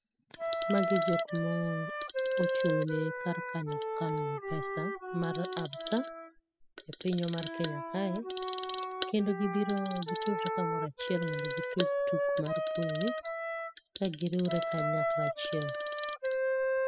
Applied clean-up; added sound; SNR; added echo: classical method spectral subtraction.